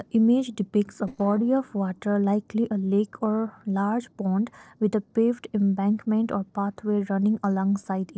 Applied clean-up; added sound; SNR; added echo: neural separator model SepFormer DNS4.